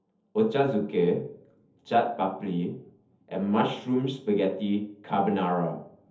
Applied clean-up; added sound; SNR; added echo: none; none; none; reverberation time 0.7 s.